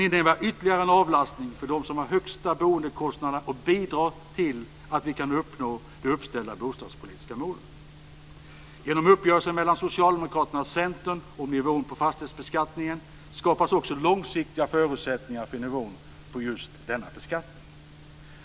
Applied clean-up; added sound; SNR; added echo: none; none; none; none.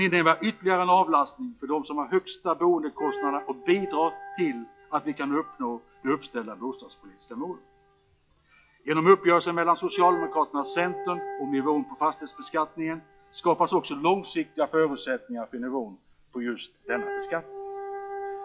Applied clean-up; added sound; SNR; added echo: classical method log-MMSE.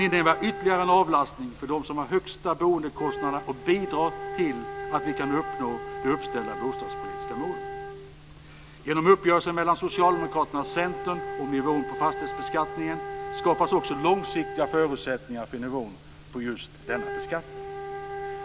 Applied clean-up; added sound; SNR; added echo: none; Wind instrument, woodwind instrument; 9 dB; none.